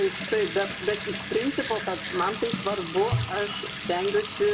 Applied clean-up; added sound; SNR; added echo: none; Bathtub (filling or washing) / Sink (filling or washing) / Water tap, faucet; 6 dB; reverberation time 0.5 s.